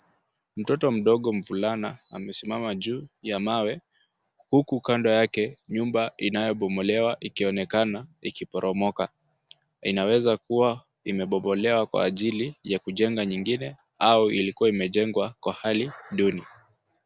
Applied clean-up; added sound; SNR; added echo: none; none; none; none.